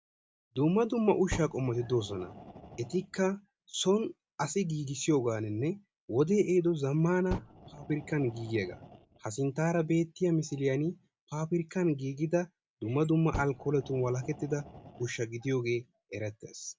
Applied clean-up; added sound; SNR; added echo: none; Fire; 14 dB; none.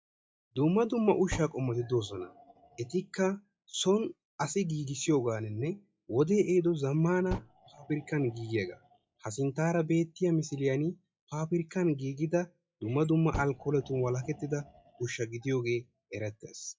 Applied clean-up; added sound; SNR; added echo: classical method log-MMSE.